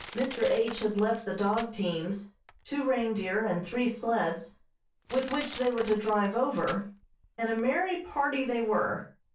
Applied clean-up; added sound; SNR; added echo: none; Crushing; 18 dB; reverberation time 0.3 s.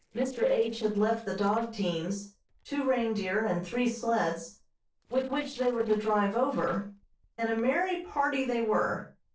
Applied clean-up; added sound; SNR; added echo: neural separator model SepFormer DNS4.